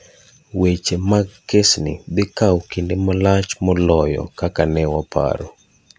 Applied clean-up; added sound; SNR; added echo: none; none; none; none.